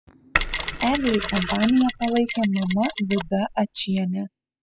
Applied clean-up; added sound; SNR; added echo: classical method spectral subtraction.